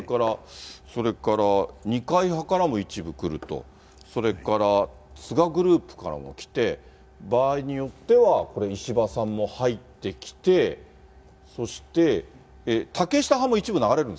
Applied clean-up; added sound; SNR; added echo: none; none; none; none.